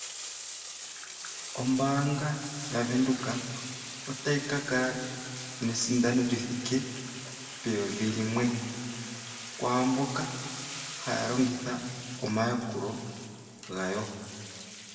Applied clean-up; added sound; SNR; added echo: none; Bathtub (filling or washing); 10 dB; reverberation time 2.0 s.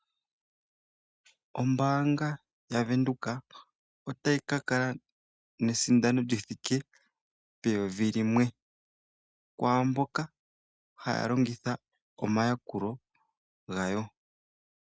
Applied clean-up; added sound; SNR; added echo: none; none; none; none.